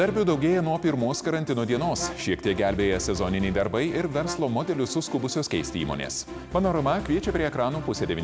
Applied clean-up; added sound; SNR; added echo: none; Brass instrument; 15 dB; none.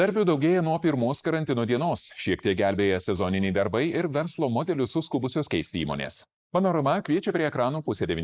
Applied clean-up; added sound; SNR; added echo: neural mask model Resemble Enhance denoiser.